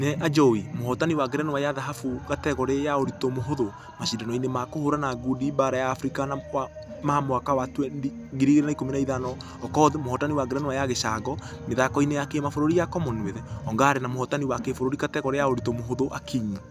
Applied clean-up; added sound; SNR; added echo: none; none; none; none.